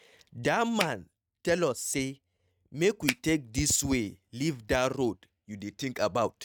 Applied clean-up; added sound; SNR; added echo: neural mask model RNNoise.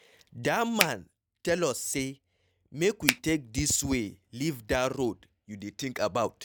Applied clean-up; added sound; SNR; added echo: none; Finger snapping; -2 dB; none.